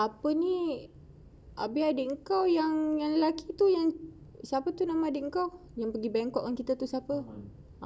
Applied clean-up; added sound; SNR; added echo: none; none; none; none.